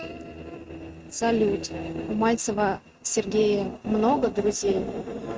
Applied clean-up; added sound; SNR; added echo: neural mask model RNNoise.